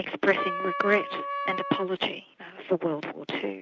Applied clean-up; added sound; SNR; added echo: none; Wind instrument, woodwind instrument; 4 dB; none.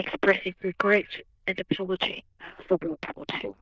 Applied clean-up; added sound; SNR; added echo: neural diffusion model UNIVERSE++.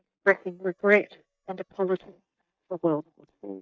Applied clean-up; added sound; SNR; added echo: neural mask model DeepFilterNet 3.